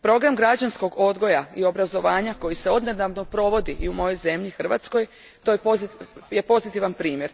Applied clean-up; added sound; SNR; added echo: none; Insect; 13 dB; none.